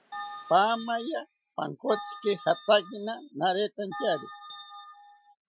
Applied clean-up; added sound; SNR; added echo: classical method Wiener filter.